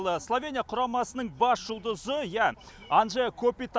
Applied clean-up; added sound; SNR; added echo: none; none; none; none.